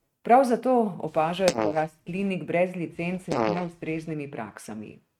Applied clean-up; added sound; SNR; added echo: neural mask model RNNoise.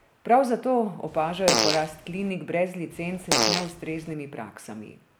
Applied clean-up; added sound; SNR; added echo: none; Fart; 0 dB; none.